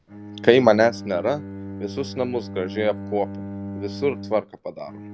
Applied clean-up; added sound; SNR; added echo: none; Bowed string instrument; 11 dB; none.